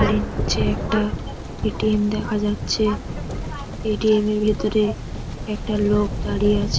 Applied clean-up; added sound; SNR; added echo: none; Thunder; 4 dB; none.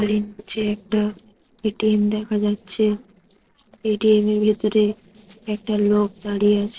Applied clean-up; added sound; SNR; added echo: neural separator model SepFormer DNS4.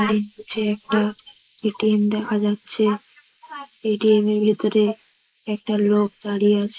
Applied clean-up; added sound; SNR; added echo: neural mask model Resemble Enhance denoiser.